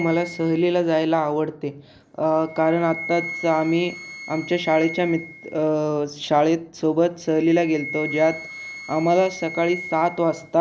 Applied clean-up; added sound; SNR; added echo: none; Wind instrument, woodwind instrument; 14 dB; none.